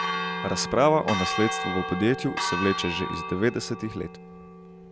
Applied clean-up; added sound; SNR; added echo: none; Church bell; 5 dB; none.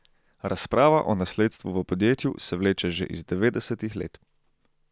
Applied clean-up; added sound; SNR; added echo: none; none; none; none.